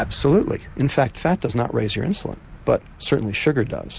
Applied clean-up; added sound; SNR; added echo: none; none; none; none.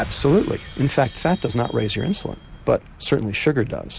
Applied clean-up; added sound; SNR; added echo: none; Shatter; 20 dB; none.